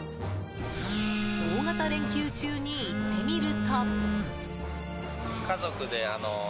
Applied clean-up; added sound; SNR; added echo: none; Telephone; -1 dB; none.